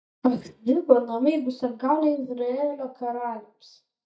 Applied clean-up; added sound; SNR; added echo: neural mask model DeepFilterNet 3.